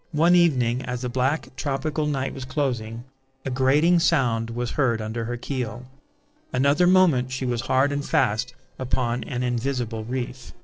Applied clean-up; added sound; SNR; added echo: neural separator model SepFormer DNS4.